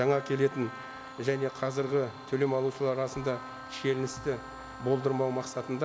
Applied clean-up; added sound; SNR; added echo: none; Domestic sounds, home sounds + Trumpet; 14 dB; none.